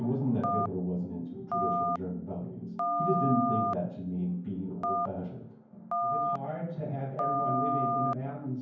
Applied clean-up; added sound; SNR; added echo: none; Telephone; -1 dB; reverberation time 0.9 s.